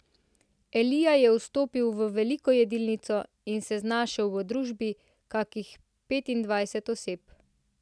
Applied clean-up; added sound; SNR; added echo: none; none; none; none.